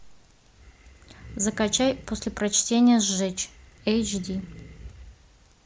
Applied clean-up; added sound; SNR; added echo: none; Animal; 19 dB; none.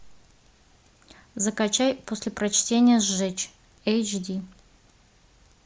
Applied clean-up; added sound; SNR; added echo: none; none; none; none.